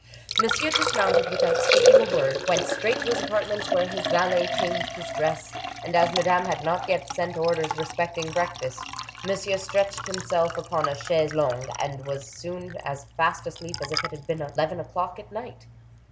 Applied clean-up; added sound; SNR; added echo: none; Liquid; 1 dB; none.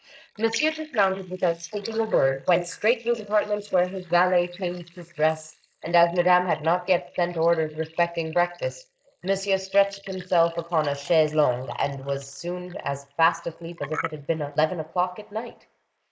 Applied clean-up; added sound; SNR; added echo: neural mask model Resemble Enhance denoiser.